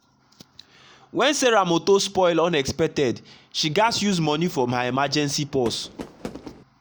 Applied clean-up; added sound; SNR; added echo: none; Fireworks; 18 dB; none.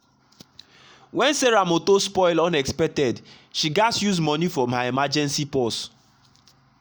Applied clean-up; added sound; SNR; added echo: none; none; none; none.